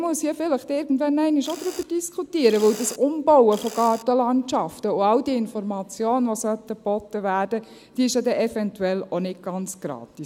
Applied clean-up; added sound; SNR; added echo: none; Mechanisms; 19 dB; none.